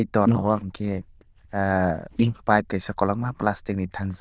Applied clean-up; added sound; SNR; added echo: neural diffusion model UNIVERSE++.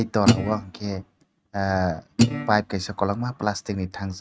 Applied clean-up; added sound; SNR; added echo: neural mask model RNNoise.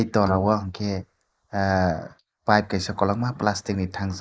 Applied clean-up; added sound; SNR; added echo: neural mask model Resemble Enhance denoiser.